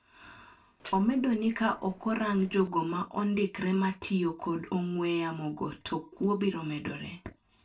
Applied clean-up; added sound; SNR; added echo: neural separator model SepFormer DNS4.